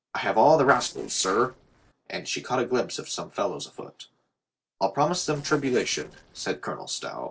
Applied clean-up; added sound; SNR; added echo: neural separator model SepFormer DNS4.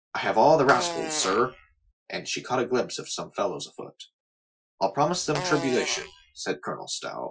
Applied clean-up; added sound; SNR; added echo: classical method Wiener filter.